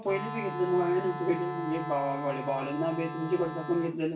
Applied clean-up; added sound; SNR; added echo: none; Wind instrument, woodwind instrument; 8 dB; reverberation time 0.3 s.